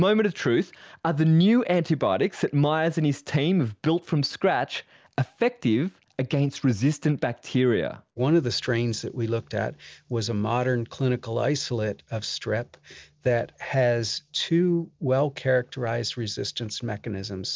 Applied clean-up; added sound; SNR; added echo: none; none; none; none.